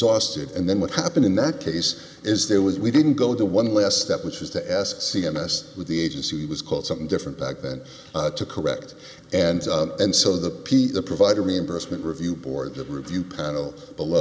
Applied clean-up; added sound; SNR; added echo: none; none; none; none.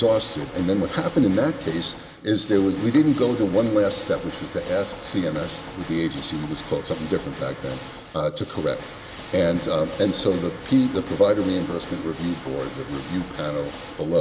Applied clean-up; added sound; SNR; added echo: none; Water / Mechanisms; 14 dB; none.